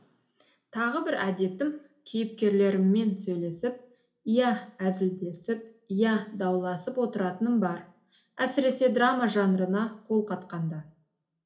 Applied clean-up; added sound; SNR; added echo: none; none; none; reverberation time 0.4 s.